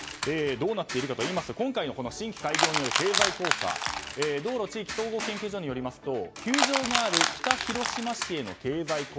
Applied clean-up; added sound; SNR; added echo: none; Crushing; 1 dB; none.